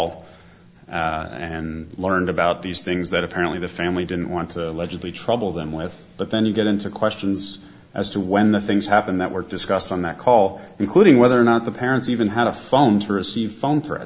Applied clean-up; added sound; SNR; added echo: none; none; none; none.